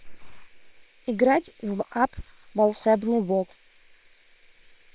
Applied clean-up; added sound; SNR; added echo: neural separator model SepFormer WHAM!.